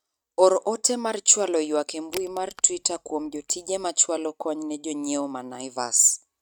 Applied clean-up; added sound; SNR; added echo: neural mask model RNNoise.